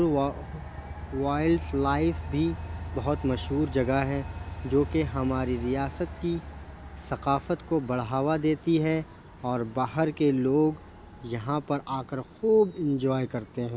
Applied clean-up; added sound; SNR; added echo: none; Train; 12 dB; none.